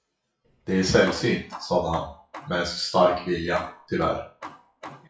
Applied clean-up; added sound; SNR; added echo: classical method WPE with log-MMSE.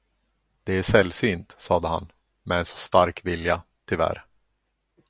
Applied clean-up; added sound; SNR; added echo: none; none; none; none.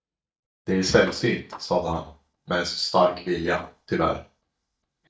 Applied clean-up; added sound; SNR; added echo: neural mask model DeepFilterNet 3.